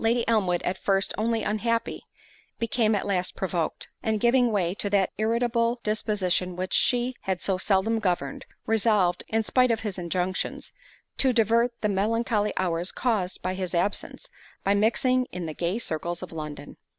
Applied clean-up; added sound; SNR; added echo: none; none; none; none.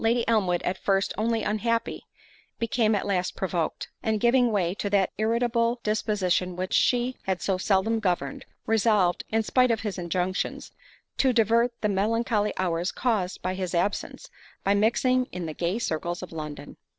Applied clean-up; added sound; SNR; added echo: neural separator model SepFormer DNS4.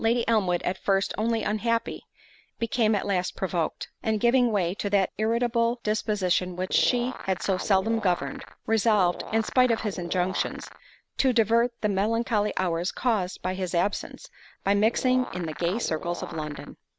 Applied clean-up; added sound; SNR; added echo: none; Animal; 13 dB; none.